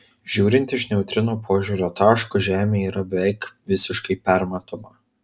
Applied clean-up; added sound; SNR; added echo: none; none; none; none.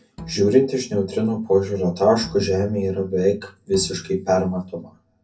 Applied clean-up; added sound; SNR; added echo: none; Bowed string instrument; 20 dB; reverberation time 0.3 s.